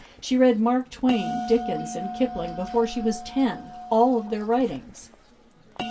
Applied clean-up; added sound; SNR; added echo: none; Bell; 11 dB; reverberation time 0.1 s.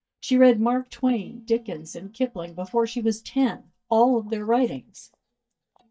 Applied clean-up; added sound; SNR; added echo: neural mask model DeepFilterNet 3.